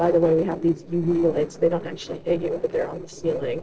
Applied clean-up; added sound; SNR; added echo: neural separator model SepFormer DNS4.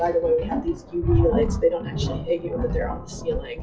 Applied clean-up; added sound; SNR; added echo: classical method WPE with log-MMSE.